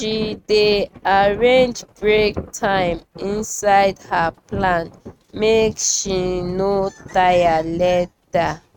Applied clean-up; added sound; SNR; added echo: neural mask model RNNoise.